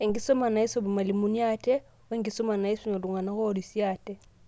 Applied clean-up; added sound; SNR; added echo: none; none; none; none.